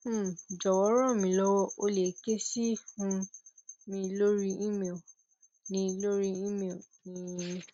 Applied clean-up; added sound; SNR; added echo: none; none; none; none.